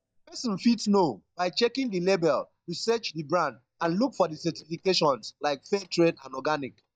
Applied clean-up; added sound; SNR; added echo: neural mask model DeepFilterNet 3.